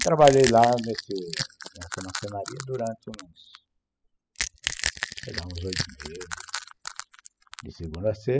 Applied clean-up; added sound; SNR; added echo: classical method spectral subtraction.